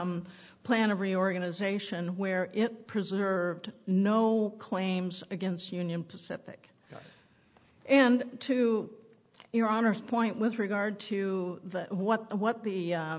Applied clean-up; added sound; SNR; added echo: none; none; none; none.